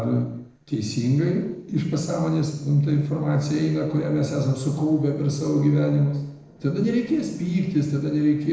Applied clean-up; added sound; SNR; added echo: neural separator model SepFormer DNS4.